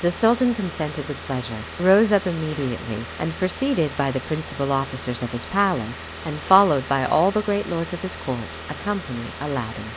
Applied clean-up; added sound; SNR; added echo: none; Car; 13 dB; none.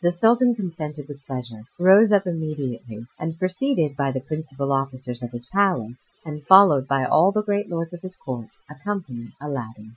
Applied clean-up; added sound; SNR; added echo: classical method Wiener filter.